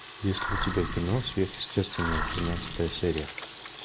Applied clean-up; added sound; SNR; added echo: none; Animal + Sink (filling or washing) / Water tap, faucet; 3 dB; none.